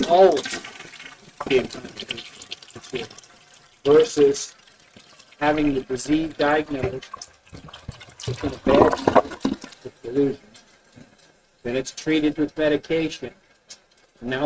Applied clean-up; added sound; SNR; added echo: neural mask model RNNoise.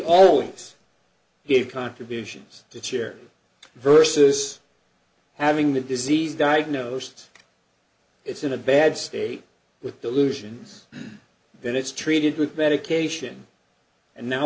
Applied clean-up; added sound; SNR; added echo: none; none; none; none.